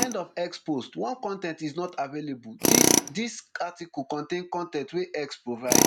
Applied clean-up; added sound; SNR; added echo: none; Tools; -3 dB; none.